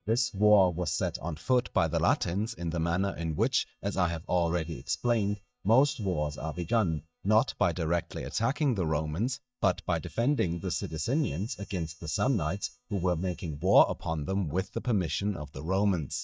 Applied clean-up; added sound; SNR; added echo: neural mask model DeepFilterNet 3.